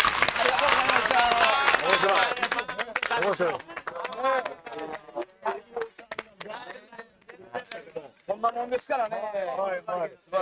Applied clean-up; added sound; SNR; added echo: neural mask model RNNoise.